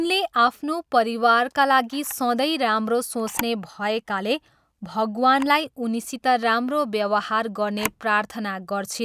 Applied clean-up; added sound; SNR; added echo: none; Camera; 19 dB; none.